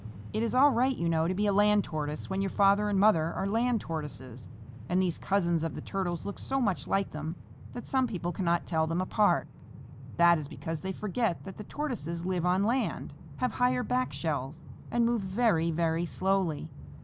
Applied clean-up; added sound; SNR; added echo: none; Train; 14 dB; none.